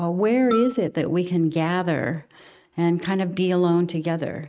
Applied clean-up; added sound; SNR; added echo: neural mask model RNNoise.